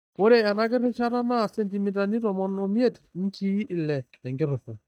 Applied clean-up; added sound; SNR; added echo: neural mask model DeepFilterNet 3.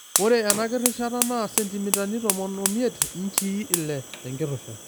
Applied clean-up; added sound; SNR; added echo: none; Fire; 2 dB; none.